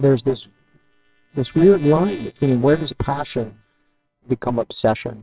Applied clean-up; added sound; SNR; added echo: neural separator model SepFormer WHAMR!.